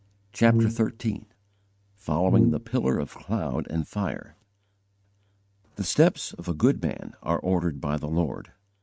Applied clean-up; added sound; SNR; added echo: neural mask model RNNoise.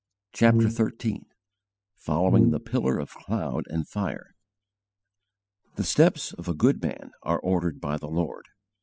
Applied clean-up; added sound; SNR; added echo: classical method spectral subtraction.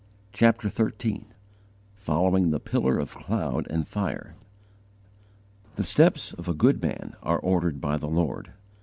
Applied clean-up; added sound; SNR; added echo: none; none; none; none.